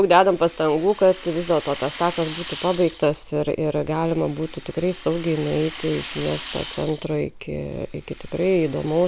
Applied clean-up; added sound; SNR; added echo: none; Rattle (instrument); 13 dB; none.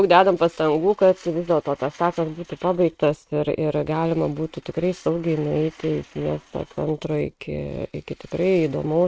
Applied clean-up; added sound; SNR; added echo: neural mask model RNNoise.